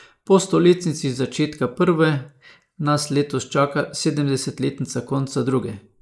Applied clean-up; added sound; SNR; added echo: neural mask model Resemble Enhance denoiser.